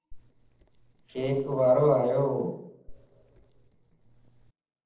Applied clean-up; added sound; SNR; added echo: neural separator model SepFormer DNS4.